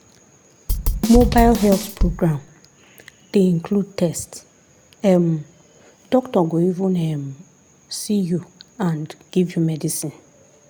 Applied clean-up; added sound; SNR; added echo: none; Drum / Drum kit; 0 dB; none.